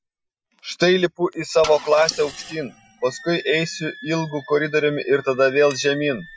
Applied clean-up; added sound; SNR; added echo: classical method Wiener filter.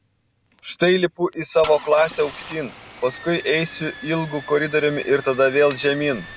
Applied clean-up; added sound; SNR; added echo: none; Engine starting / Car; 14 dB; none.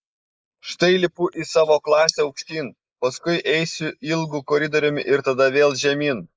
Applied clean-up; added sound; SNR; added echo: neural mask model Resemble Enhance denoiser.